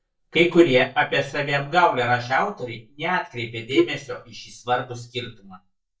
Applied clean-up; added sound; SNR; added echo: neural mask model DeepFilterNet 3.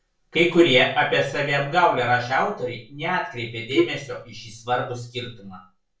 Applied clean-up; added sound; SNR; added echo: none; Wind instrument, woodwind instrument; 1 dB; reverberation time 0.2 s.